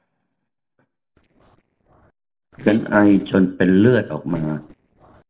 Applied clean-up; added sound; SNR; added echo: neural separator model SepFormer DNS4.